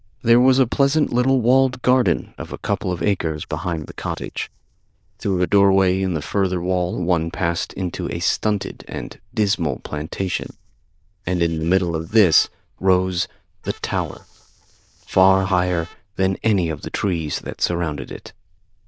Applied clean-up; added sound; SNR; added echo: neural diffusion model UNIVERSE++.